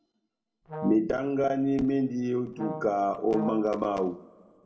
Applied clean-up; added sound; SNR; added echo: none; Brass instrument; 11 dB; reverberation time 0.9 s.